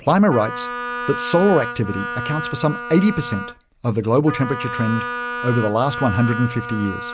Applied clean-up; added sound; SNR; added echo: none; Wind instrument, woodwind instrument; 8 dB; none.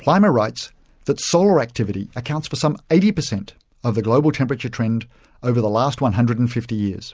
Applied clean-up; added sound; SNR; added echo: none; none; none; none.